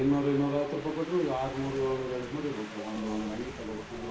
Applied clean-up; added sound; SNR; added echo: none; Wind; 12 dB; reverberation time 0.2 s.